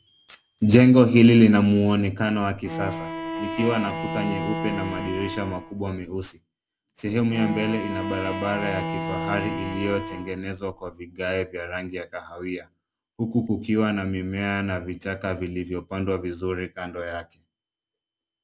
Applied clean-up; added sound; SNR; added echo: none; Bowed string instrument; 7 dB; none.